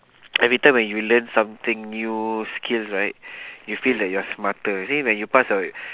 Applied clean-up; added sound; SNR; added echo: none; none; none; none.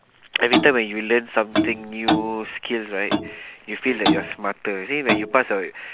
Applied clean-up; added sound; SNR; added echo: none; Clock; 3 dB; none.